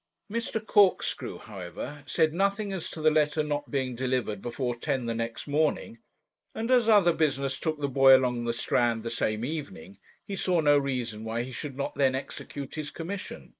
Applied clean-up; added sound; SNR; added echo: neural mask model Resemble Enhance denoiser.